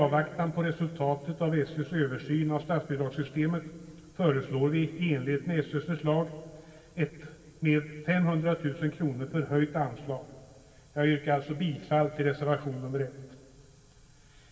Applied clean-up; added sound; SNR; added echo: none; none; none; reverberation time 1.9 s.